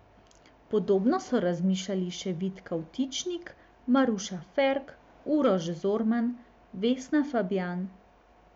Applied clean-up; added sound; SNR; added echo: none; none; none; none.